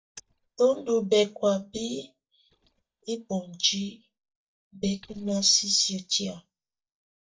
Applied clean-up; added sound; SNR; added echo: neural mask model DeepFilterNet 3.